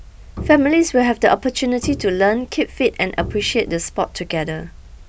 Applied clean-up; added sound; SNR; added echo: none; Bowed string instrument; 15 dB; none.